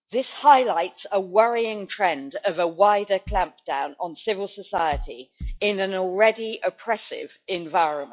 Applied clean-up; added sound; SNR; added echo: classical method log-MMSE.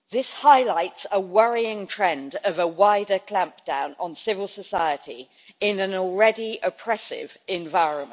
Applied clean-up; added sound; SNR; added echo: none; none; none; none.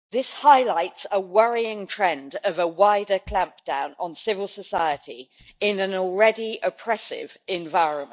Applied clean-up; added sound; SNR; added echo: neural mask model DeepFilterNet 3.